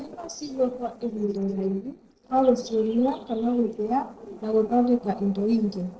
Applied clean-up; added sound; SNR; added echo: neural separator model SepFormer DNS4.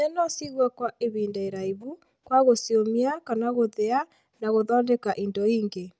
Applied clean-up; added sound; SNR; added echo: none; none; none; none.